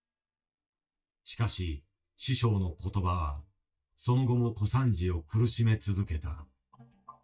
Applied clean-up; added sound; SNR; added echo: neural mask model DeepFilterNet 3.